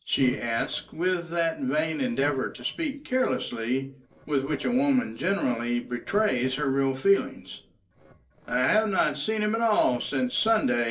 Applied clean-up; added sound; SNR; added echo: neural separator model SepFormer DNS4.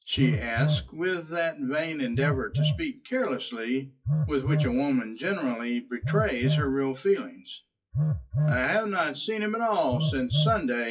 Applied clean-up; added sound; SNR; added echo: classical method WPE with log-MMSE.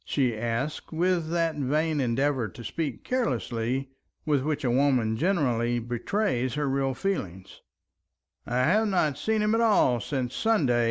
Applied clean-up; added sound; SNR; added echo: none; none; none; none.